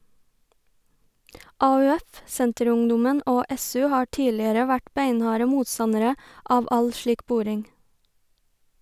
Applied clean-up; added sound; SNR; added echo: none; none; none; none.